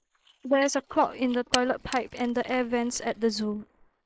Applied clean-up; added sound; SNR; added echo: neural mask model Resemble Enhance denoiser.